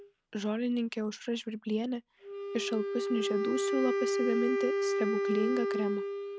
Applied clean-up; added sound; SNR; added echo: none; Wind instrument, woodwind instrument; -1 dB; none.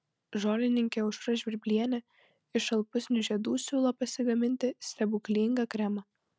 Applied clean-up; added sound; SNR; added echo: none; none; none; none.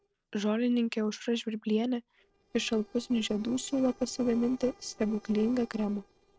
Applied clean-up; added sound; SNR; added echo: neural separator model SepFormer DNS4.